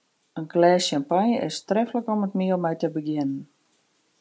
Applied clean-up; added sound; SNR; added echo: none; none; none; none.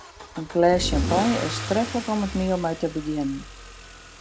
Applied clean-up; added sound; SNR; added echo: none; Engine starting / Accelerating, revving, vroom / Car; 7 dB; none.